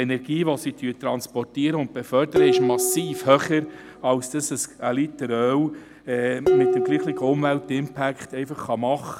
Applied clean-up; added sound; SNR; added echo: none; Dishes, pots, and pans; 4 dB; none.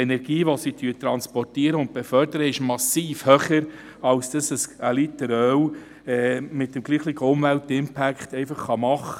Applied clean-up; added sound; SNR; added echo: none; none; none; none.